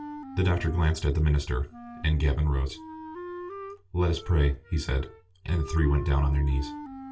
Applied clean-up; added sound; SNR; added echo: none; Wind instrument, woodwind instrument; 15 dB; reverberation time 0.2 s.